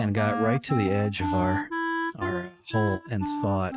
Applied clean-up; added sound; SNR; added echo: neural mask model RNNoise.